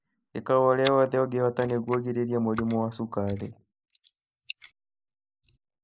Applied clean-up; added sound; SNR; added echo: neural mask model Resemble Enhance denoiser.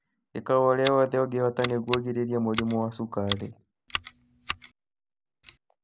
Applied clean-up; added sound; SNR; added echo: none; Scissors; 6 dB; none.